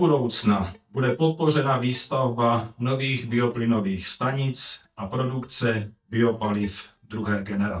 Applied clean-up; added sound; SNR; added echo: neural mask model DeepFilterNet 3.